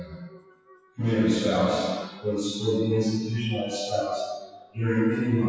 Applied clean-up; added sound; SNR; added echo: classical method WPE with log-MMSE.